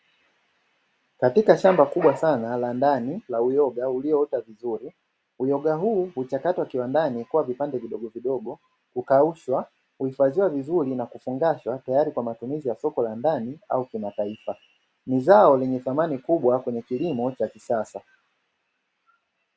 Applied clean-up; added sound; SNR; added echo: none; Bark; 10 dB; none.